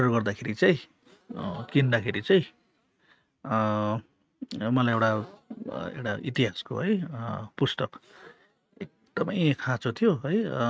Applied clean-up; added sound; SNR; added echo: neural mask model RNNoise.